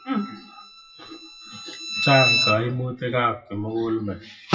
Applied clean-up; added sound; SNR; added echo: classical method WPE with log-MMSE.